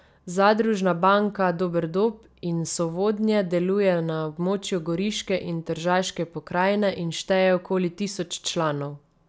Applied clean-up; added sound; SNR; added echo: none; none; none; none.